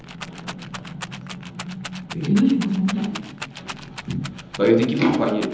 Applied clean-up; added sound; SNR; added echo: none; Rattle; 14 dB; reverberation time 0.9 s.